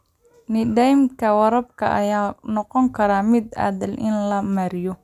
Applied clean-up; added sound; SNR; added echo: none; none; none; none.